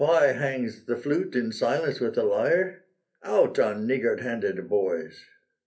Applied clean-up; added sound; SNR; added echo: none; none; none; reverberation time 0.3 s.